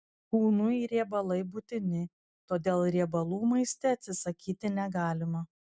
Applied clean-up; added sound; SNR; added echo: none; none; none; none.